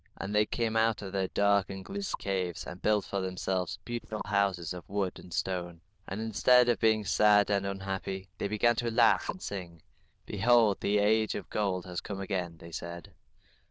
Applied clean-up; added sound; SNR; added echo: neural diffusion model UNIVERSE++.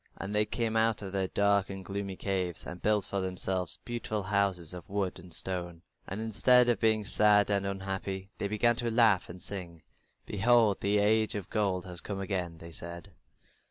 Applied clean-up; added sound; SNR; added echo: none; none; none; none.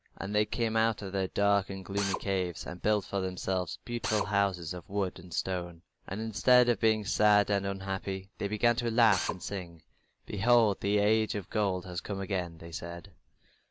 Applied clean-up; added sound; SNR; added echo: none; Drill; 8 dB; none.